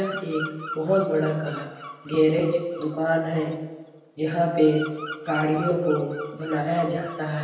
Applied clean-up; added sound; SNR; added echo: none; Bird vocalization, bird call, bird song; 14 dB; reverberation time 1.0 s.